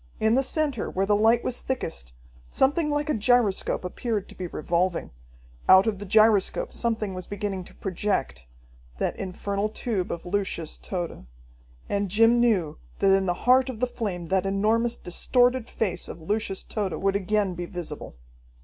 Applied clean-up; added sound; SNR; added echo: none; none; none; none.